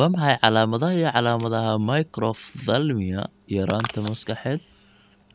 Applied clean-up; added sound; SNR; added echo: none; Packing tape, duct tape / Tearing; 20 dB; none.